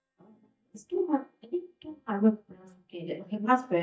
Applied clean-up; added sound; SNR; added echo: neural mask model DeepFilterNet 3.